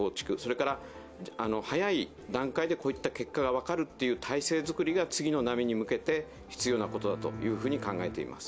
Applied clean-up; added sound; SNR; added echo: none; Bowed string instrument; 10 dB; none.